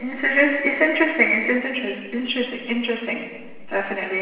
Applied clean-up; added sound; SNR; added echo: none; none; none; reverberation time 1.2 s.